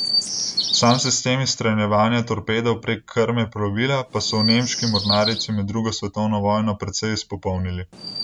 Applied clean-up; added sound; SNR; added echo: none; Chirp, tweet; 7 dB; none.